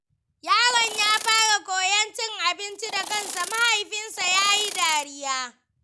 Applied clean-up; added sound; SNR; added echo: none; Insect; 10 dB; none.